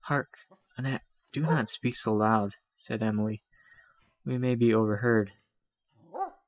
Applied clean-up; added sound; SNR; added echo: classical method log-MMSE.